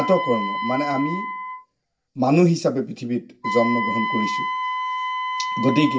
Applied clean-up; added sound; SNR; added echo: none; Wind instrument, woodwind instrument; 4 dB; reverberation time 0.2 s.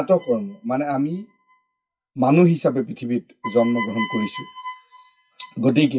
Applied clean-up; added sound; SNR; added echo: classical method WPE with log-MMSE.